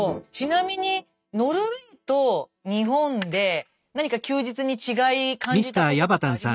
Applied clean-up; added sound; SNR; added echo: neural mask model RNNoise.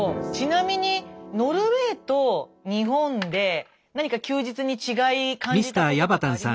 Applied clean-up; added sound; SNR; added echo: none; Coin (dropping); 19 dB; none.